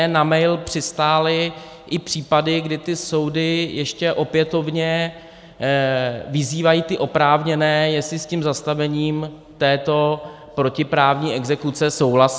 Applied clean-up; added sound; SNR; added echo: none; none; none; none.